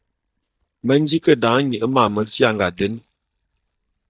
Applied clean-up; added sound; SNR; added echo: neural mask model DeepFilterNet 3.